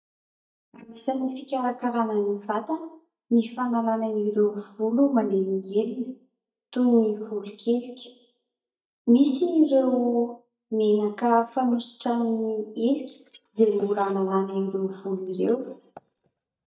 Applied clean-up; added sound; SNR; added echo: neural mask model DeepFilterNet 3.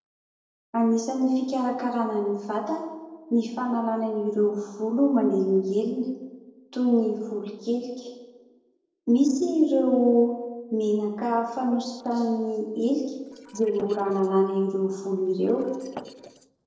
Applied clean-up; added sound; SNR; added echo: neural separator model SepFormer DNS4.